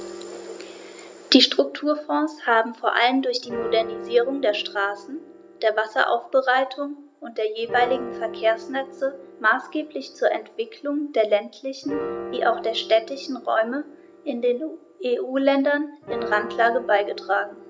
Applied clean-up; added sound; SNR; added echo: none; Piano; 13 dB; none.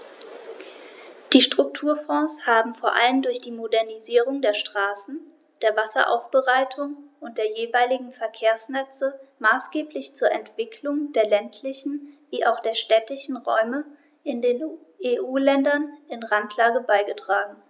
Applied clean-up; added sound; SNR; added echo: none; none; none; none.